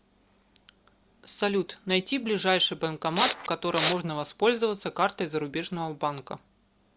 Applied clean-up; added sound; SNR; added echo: none; Respiratory sounds; 1 dB; none.